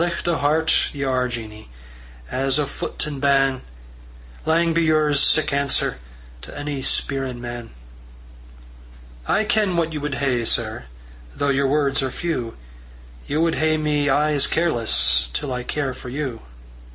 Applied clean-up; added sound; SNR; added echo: none; none; none; none.